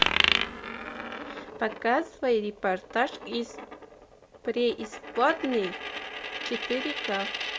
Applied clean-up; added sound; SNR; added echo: none; Coin (dropping); 2 dB; none.